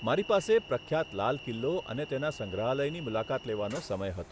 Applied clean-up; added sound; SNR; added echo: none; Train; 16 dB; none.